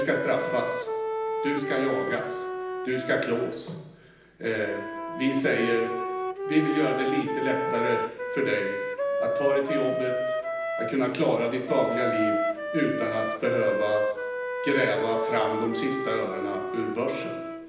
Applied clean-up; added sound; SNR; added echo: none; Wind instrument, woodwind instrument; 2 dB; reverberation time 0.9 s.